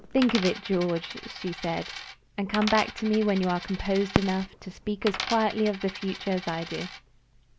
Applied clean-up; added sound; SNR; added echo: none; Coin (dropping) + Fireworks; 8 dB; none.